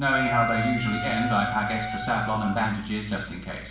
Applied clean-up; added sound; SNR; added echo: none; Wind instrument, woodwind instrument; 5 dB; reverberation time 0.7 s.